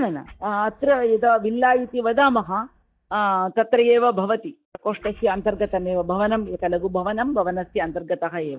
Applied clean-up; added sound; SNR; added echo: neural mask model DeepFilterNet 3.